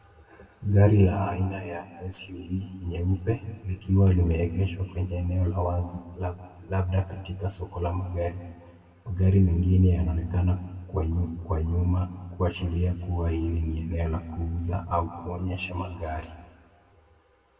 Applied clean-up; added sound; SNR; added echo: none; none; none; reverberation time 1.5 s.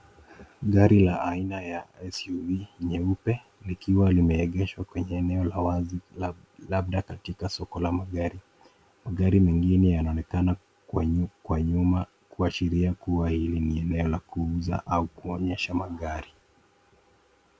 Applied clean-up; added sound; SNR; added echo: none; none; none; none.